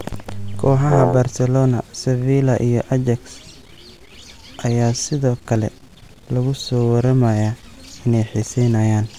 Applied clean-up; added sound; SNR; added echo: none; Brass instrument; 2 dB; none.